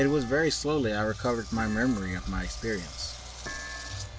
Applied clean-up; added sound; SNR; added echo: none; Thump, thud + Engine; 13 dB; none.